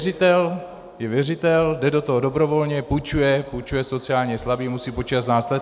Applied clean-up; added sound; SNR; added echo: none; none; none; none.